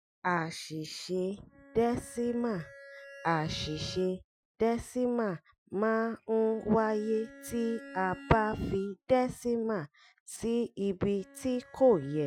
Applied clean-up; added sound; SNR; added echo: classical method Wiener filter.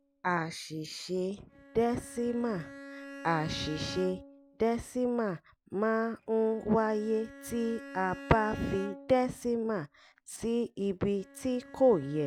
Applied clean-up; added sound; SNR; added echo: none; Bowed string instrument; 17 dB; none.